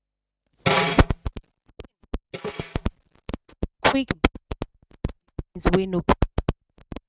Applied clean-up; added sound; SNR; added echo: neural mask model RNNoise.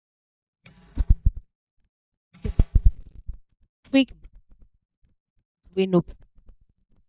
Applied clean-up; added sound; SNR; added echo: neural mask model DeepFilterNet 3.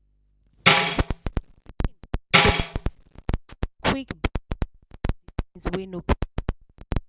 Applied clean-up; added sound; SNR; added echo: none; Tambourine; -3 dB; none.